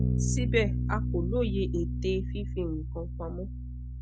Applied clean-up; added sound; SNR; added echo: none; Bass guitar; -3 dB; none.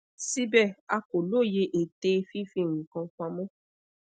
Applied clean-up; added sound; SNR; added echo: none; none; none; none.